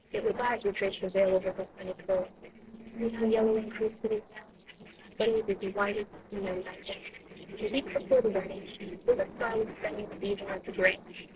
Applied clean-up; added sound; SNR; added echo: neural separator model SepFormer DNS4.